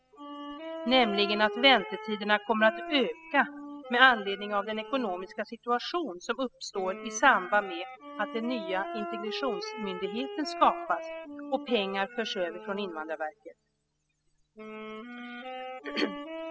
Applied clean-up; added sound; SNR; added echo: classical method spectral subtraction.